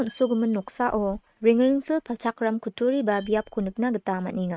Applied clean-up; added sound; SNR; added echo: neural mask model RNNoise.